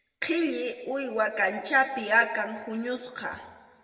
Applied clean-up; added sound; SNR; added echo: none; none; none; reverberation time 1.5 s.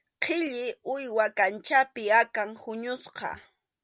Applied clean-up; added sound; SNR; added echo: none; none; none; none.